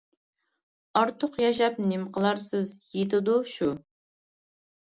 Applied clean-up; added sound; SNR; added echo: none; none; none; none.